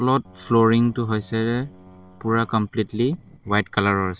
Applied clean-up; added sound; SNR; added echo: neural separator model SepFormer DNS4.